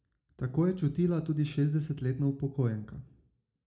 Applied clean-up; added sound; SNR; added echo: none; none; none; reverberation time 0.4 s.